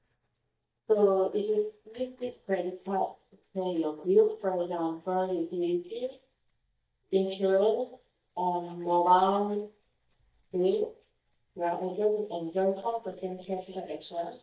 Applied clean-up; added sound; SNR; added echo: neural mask model DeepFilterNet 3.